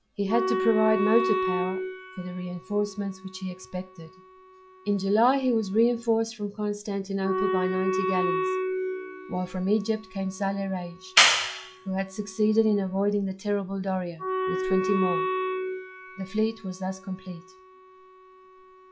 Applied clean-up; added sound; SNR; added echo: classical method log-MMSE.